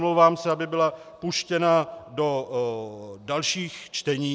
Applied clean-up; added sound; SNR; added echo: none; none; none; none.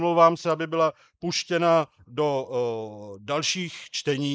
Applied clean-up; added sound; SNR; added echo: neural mask model Resemble Enhance denoiser.